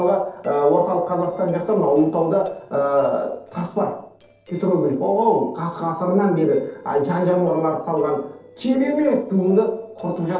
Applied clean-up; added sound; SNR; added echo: neural separator model SepFormer DNS4.